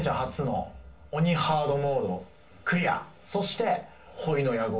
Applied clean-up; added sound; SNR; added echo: none; none; none; reverberation time 0.3 s.